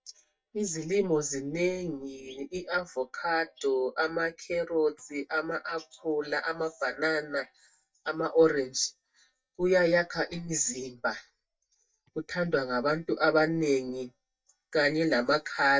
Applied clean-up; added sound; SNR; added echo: neural mask model DeepFilterNet 3.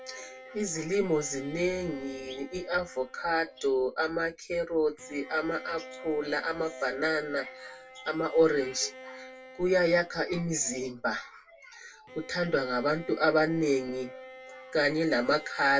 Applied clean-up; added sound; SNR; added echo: none; Bowed string instrument; 18 dB; reverberation time 0.1 s.